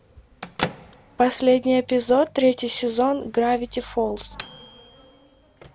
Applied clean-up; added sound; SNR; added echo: none; Microwave oven / Bell; 15 dB; none.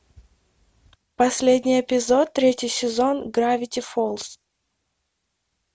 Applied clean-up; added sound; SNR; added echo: none; none; none; none.